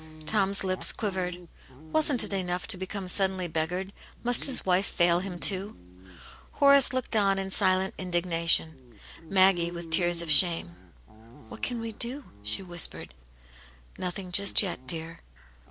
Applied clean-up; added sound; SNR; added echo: none; Dog; 17 dB; none.